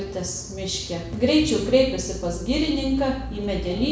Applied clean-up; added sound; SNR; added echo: none; none; none; reverberation time 0.7 s.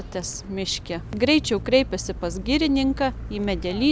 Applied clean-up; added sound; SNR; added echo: none; none; none; none.